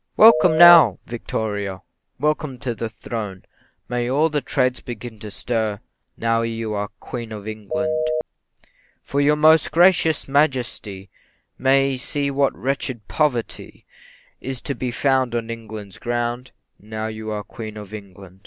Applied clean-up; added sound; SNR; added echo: none; Telephone; 2 dB; none.